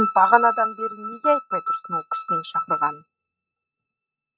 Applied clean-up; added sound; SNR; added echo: neural mask model RNNoise.